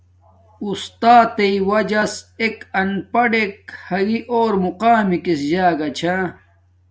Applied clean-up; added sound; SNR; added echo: none; none; none; none.